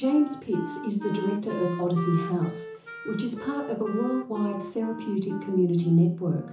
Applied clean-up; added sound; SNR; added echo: none; Wind instrument, woodwind instrument; 12 dB; reverberation time 0.7 s.